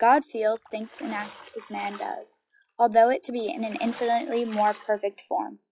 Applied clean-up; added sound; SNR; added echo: classical method log-MMSE.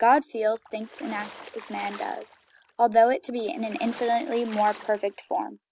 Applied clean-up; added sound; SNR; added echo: none; Water / Splash, splatter; 19 dB; none.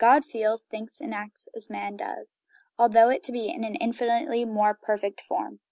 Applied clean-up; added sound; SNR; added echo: none; none; none; none.